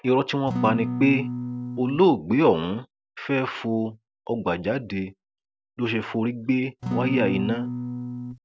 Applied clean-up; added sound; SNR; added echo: none; Acoustic guitar / Strum; 4 dB; none.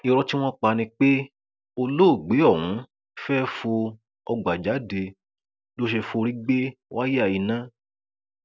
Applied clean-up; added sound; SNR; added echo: none; none; none; none.